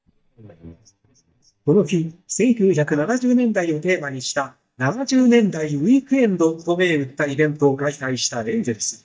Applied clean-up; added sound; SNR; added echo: neural mask model DeepFilterNet 3.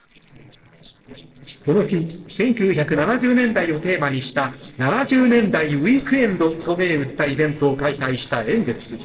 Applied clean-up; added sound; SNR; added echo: neural separator model SepFormer DNS4.